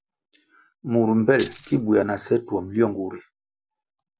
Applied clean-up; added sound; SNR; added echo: none; Tambourine; 12 dB; none.